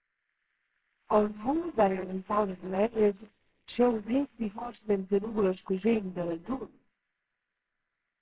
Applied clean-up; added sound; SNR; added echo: neural separator model SepFormer WHAMR!.